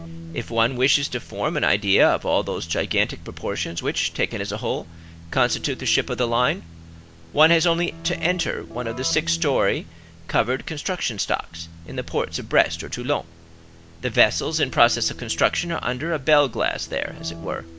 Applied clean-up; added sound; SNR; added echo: none; Keyboard (musical); 17 dB; none.